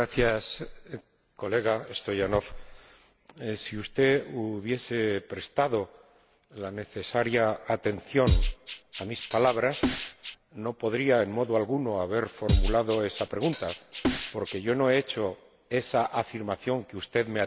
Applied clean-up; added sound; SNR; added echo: none; Drum kit; 0 dB; none.